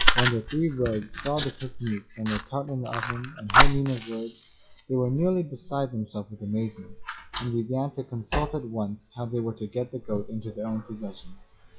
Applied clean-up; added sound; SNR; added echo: classical method WPE with log-MMSE.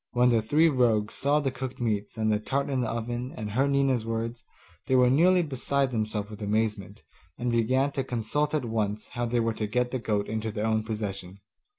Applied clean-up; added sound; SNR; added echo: none; none; none; none.